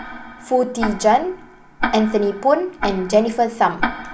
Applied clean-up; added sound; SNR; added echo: none; Tick-tock; 9 dB; none.